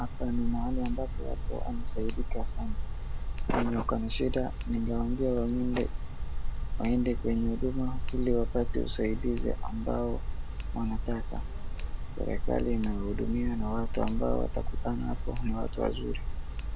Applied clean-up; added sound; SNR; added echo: none; Tick; -2 dB; none.